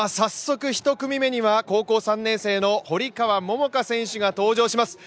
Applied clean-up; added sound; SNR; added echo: none; none; none; none.